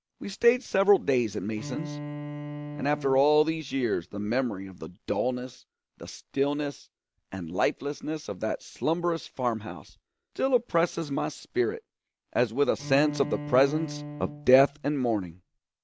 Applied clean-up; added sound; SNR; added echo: none; Bowed string instrument; 11 dB; none.